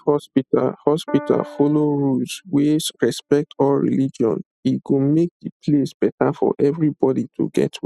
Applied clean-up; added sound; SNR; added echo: classical method spectral subtraction.